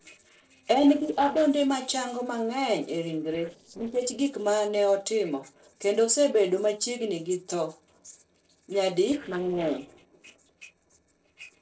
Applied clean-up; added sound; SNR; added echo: neural separator model SepFormer DNS4.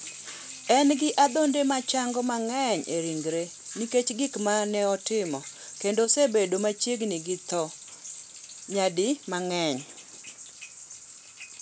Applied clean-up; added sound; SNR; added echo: none; none; none; none.